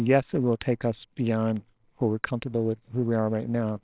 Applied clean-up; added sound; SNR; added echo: neural separator model SepFormer WHAMR!.